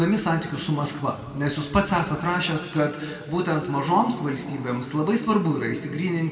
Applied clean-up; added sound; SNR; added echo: none; none; none; reverberation time 2.1 s.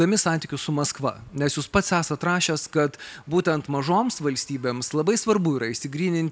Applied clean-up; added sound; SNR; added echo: none; none; none; none.